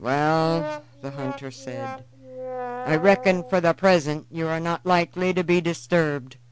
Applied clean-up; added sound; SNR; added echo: none; Brass instrument; 11 dB; none.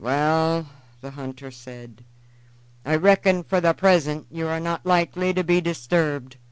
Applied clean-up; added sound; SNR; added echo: none; none; none; none.